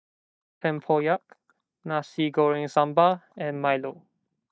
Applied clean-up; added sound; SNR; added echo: neural mask model DeepFilterNet 3.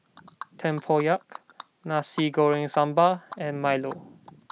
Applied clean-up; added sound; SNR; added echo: none; Animal; 19 dB; none.